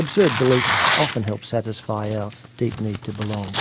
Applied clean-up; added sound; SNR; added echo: none; Tearing; 2 dB; none.